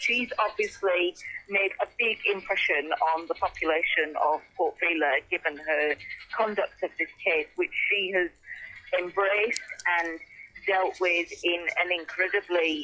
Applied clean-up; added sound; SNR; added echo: classical method log-MMSE.